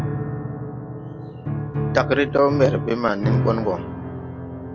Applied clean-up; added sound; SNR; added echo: none; Piano; 2 dB; none.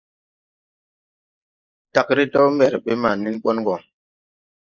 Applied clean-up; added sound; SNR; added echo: neural mask model Resemble Enhance denoiser.